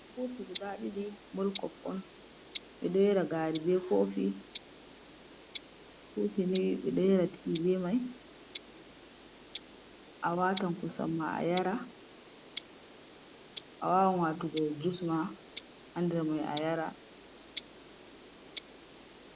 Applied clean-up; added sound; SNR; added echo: none; Tick-tock; -3 dB; none.